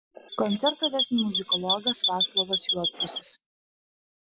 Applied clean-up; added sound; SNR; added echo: none; Chirp, tweet; -3 dB; none.